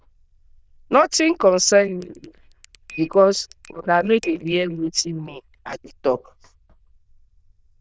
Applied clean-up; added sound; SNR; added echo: neural diffusion model UNIVERSE++.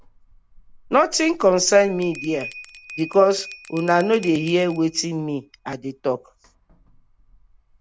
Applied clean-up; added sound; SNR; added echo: none; Bell; 19 dB; none.